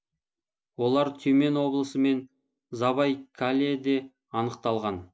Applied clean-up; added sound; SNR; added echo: none; none; none; none.